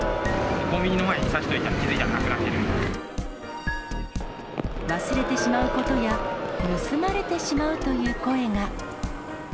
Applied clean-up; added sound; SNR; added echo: none; Crowd; 6 dB; none.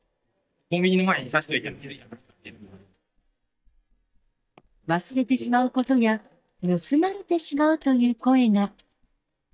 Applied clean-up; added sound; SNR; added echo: neural mask model DeepFilterNet 3.